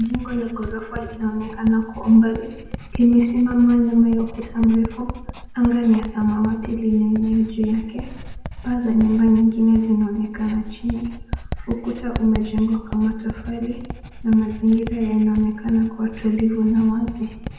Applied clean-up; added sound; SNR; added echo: none; Writing; 13 dB; reverberation time 1.0 s.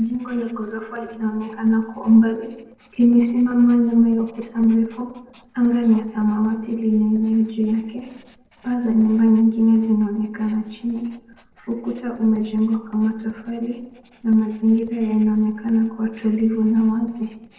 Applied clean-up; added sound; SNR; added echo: neural separator model SepFormer DNS4.